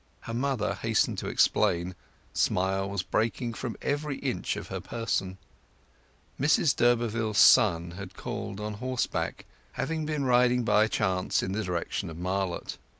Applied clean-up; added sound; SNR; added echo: none; none; none; none.